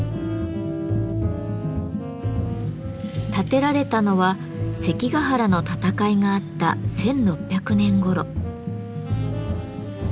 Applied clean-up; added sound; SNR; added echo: none; Wind instrument, woodwind instrument; 16 dB; none.